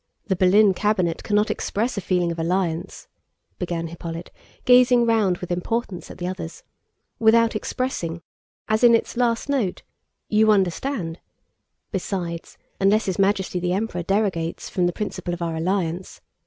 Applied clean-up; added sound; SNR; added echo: none; none; none; none.